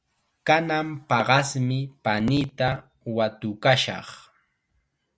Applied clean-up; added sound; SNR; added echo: none; none; none; none.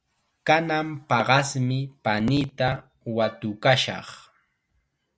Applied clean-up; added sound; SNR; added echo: none; Wind instrument, woodwind instrument; 17 dB; none.